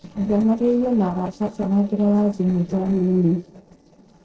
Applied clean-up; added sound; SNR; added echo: neural separator model SepFormer DNS4.